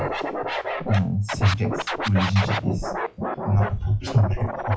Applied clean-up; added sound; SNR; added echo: classical method log-MMSE.